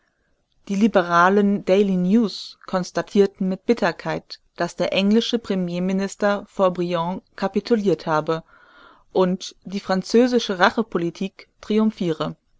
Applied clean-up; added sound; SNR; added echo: none; none; none; none.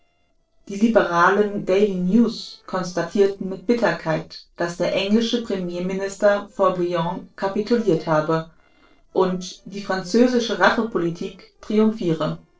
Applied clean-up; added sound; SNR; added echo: neural separator model SepFormer DNS4.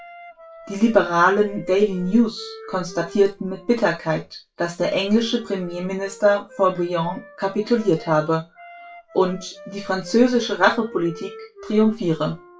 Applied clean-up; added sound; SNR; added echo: classical method WPE with log-MMSE.